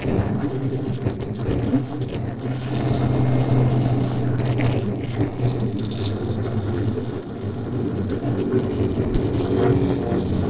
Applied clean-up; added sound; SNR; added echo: neural separator model SepFormer DNS4.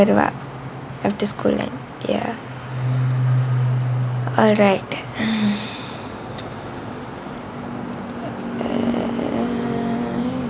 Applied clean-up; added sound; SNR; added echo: none; none; none; none.